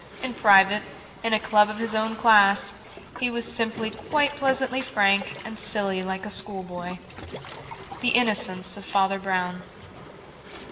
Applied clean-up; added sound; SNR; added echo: none; Waves, surf; 16 dB; reverberation time 1.8 s.